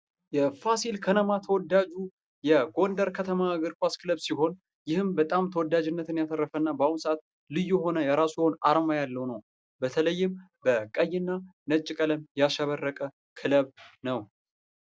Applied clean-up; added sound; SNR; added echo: none; none; none; none.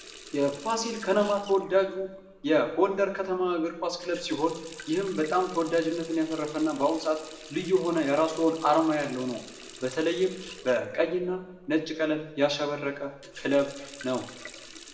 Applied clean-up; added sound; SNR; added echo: none; Water tap, faucet; 19 dB; reverberation time 0.8 s.